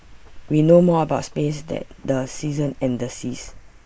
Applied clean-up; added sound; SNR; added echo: neural mask model Resemble Enhance denoiser.